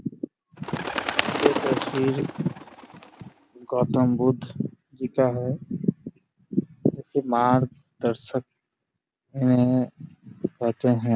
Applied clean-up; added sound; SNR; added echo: none; Bird; 5 dB; none.